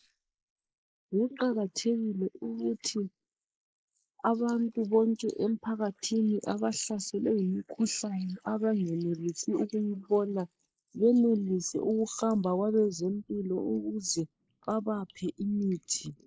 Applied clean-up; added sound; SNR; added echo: neural mask model Resemble Enhance denoiser.